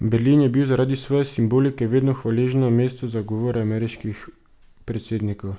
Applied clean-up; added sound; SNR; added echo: none; none; none; none.